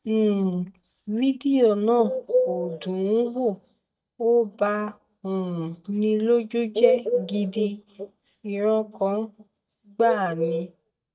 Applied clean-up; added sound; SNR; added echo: neural mask model DeepFilterNet 3.